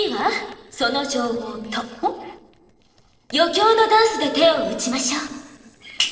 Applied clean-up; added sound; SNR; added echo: neural separator model SepFormer DNS4.